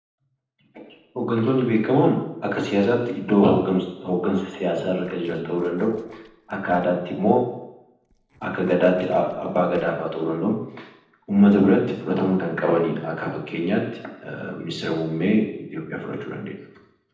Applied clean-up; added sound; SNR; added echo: neural separator model SepFormer DNS4.